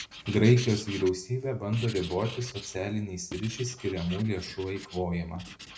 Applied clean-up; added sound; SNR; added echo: none; Writing; 15 dB; reverberation time 0.3 s.